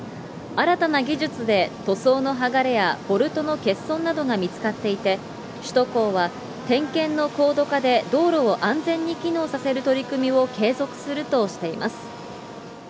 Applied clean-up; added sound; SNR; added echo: none; none; none; none.